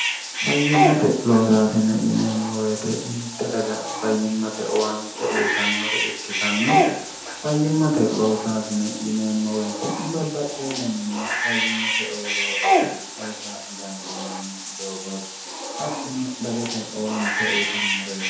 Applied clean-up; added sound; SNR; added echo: none; Bathtub (filling or washing) / Cat; 2 dB; reverberation time 2.0 s.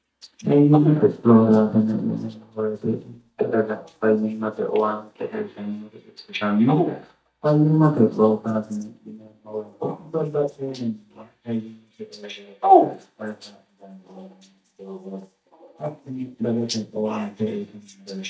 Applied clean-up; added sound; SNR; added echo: neural mask model DeepFilterNet 3.